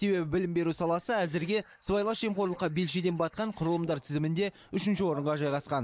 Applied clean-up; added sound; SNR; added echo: neural mask model Resemble Enhance denoiser.